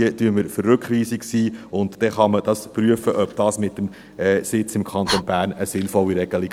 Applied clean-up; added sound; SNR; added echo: none; Fire; 17 dB; none.